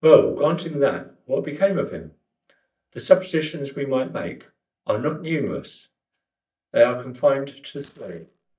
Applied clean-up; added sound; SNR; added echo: neural mask model DeepFilterNet 3.